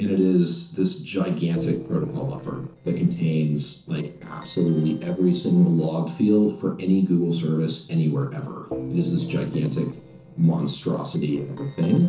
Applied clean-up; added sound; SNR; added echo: neural separator model SepFormer DNS4.